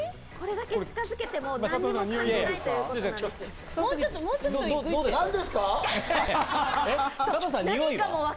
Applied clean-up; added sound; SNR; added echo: none; Waves, surf; 15 dB; none.